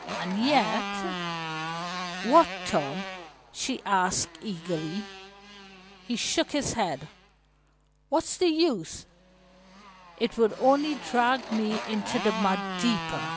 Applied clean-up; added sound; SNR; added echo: none; Motorcycle; 8 dB; none.